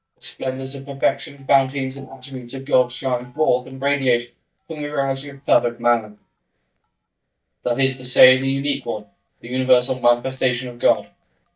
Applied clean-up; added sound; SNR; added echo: neural mask model DeepFilterNet 3.